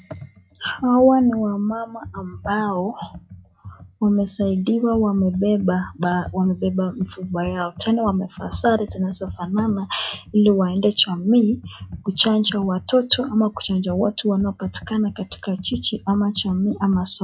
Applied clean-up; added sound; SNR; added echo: classical method log-MMSE.